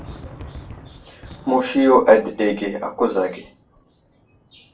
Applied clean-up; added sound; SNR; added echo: neural separator model SepFormer DNS4.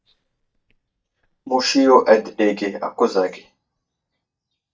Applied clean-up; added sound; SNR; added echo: neural mask model DeepFilterNet 3.